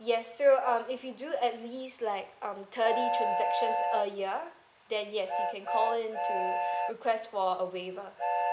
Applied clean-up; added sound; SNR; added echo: none; Train; 2 dB; none.